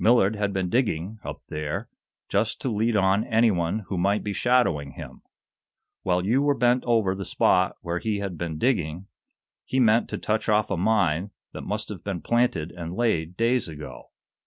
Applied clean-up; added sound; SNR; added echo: none; none; none; none.